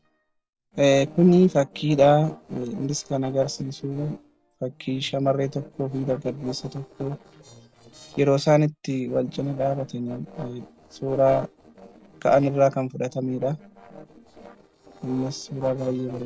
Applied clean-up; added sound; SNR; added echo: neural separator model SepFormer DNS4.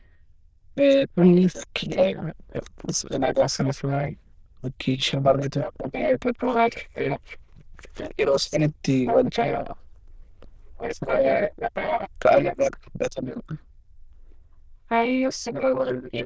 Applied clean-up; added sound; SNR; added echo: neural diffusion model UNIVERSE++.